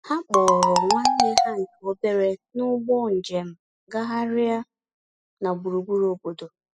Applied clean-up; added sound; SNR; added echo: classical method spectral subtraction.